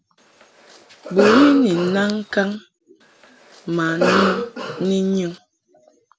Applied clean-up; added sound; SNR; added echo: none; Cough; 4 dB; none.